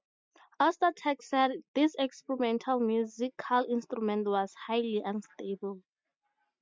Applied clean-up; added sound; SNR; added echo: none; none; none; none.